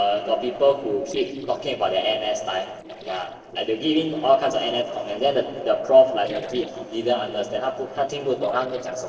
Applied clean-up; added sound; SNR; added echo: neural separator model SepFormer DNS4.